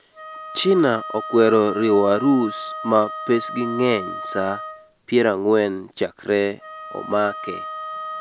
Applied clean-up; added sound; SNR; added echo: none; Wind instrument, woodwind instrument; 12 dB; none.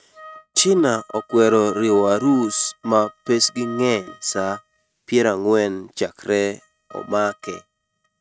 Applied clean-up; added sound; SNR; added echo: neural mask model RNNoise.